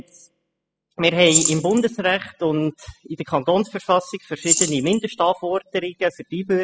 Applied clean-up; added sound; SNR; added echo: classical method spectral subtraction.